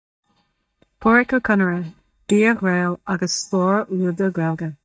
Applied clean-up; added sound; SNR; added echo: neural mask model DeepFilterNet 3.